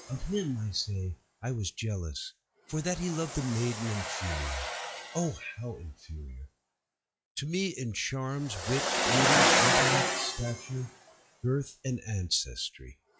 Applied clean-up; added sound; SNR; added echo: classical method log-MMSE.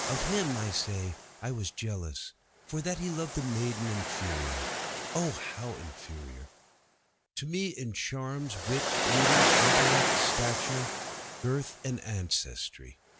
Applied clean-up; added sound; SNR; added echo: none; Waves, surf; -2 dB; none.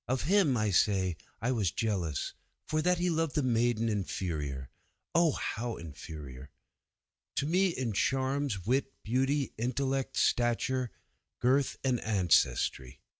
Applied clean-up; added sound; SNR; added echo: none; none; none; none.